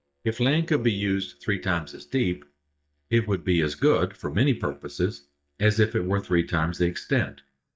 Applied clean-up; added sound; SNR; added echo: neural mask model DeepFilterNet 3.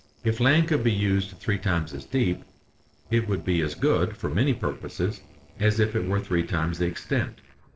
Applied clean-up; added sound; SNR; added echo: neural separator model SepFormer DNS4.